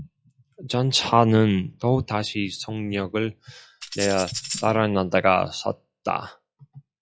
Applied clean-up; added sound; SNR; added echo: classical method log-MMSE.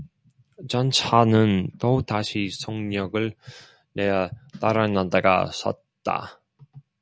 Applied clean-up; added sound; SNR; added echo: none; none; none; none.